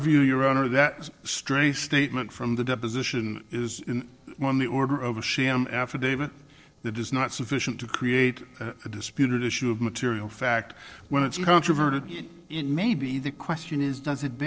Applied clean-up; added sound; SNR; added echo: neural separator model SepFormer DNS4.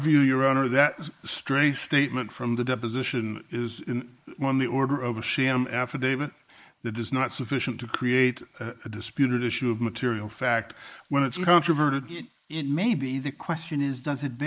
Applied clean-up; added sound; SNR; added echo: neural mask model Resemble Enhance denoiser.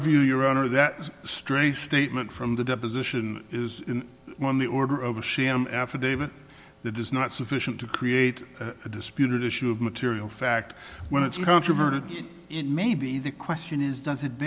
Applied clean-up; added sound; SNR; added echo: none; none; none; none.